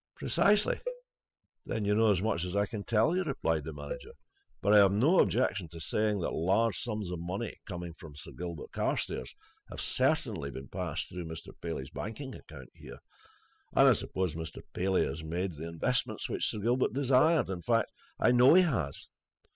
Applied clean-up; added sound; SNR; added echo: classical method spectral subtraction.